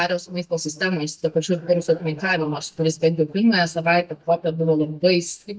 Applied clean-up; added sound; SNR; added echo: neural mask model DeepFilterNet 3.